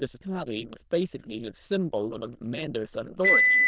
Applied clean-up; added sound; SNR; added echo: neural diffusion model UNIVERSE++.